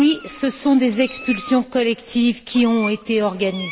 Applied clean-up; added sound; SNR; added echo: none; Meow; 17 dB; none.